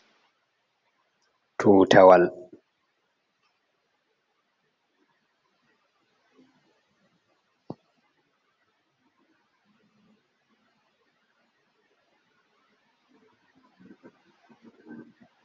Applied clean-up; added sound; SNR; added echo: none; none; none; none.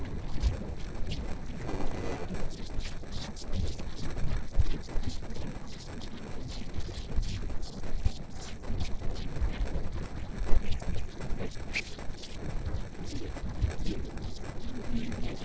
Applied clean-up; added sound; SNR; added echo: neural separator model SepFormer DNS4.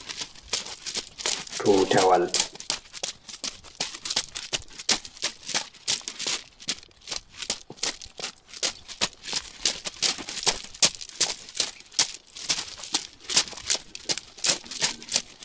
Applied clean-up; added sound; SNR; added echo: none; Run; -3 dB; reverberation time 0.3 s.